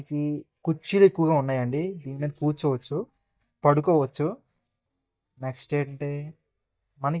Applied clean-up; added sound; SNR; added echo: neural mask model DeepFilterNet 3.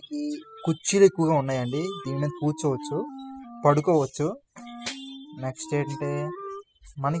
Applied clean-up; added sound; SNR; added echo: classical method spectral subtraction.